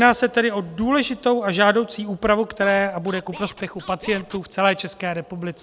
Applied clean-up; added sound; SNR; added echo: none; Scratching (performance technique); 19 dB; none.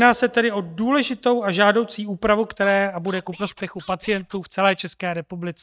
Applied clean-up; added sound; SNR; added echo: neural mask model DeepFilterNet 3.